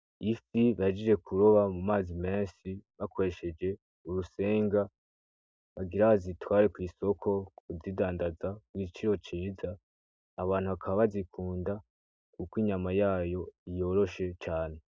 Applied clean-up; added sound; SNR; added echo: none; none; none; none.